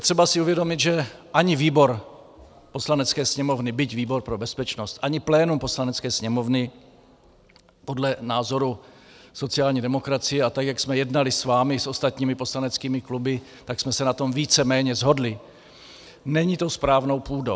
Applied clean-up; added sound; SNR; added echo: none; none; none; none.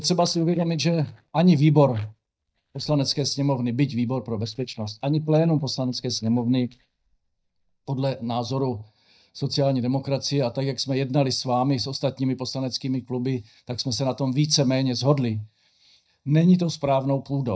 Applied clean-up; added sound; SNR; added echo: neural mask model DeepFilterNet 3.